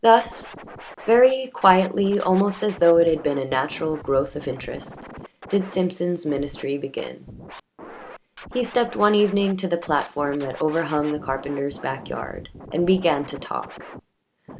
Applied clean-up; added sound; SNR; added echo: none; Scratching (performance technique); 18 dB; none.